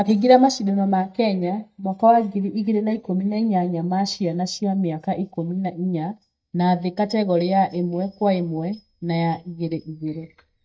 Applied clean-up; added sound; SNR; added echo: neural mask model DeepFilterNet 3.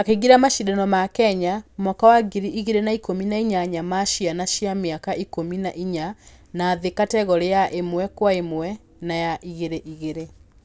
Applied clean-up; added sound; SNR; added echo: none; none; none; none.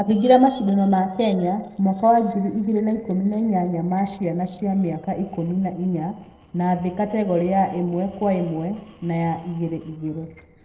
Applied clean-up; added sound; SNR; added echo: neural separator model SepFormer DNS4.